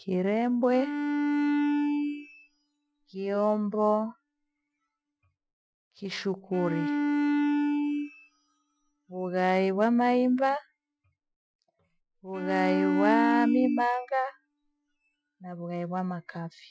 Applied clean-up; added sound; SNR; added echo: classical method Wiener filter.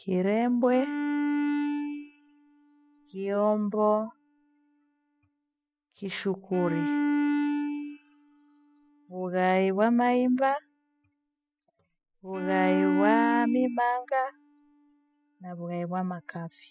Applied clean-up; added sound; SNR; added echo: classical method spectral subtraction.